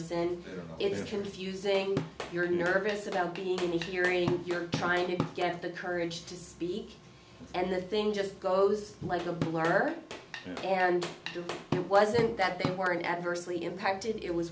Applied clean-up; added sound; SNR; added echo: none; Drum / Drum kit; 8 dB; none.